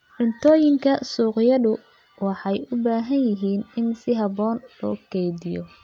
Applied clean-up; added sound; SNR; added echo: none; none; none; none.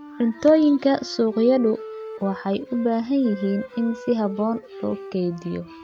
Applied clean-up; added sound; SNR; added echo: none; Wind instrument, woodwind instrument; 16 dB; none.